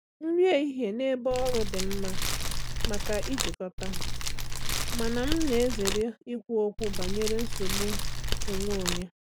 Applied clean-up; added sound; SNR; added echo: none; Fire; -3 dB; none.